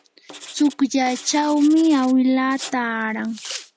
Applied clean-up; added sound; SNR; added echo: none; Writing; 18 dB; none.